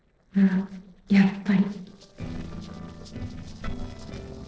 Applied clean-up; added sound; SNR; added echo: neural separator model SepFormer DNS4.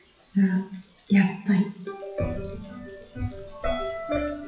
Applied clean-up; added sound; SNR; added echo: classical method WPE with log-MMSE.